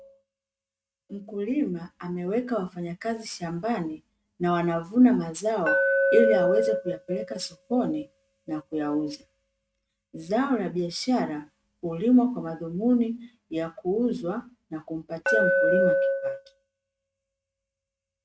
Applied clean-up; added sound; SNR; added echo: neural mask model RNNoise.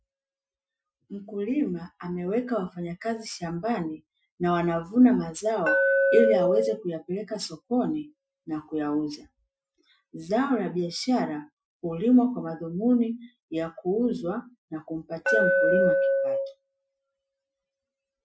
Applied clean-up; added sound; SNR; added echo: classical method Wiener filter.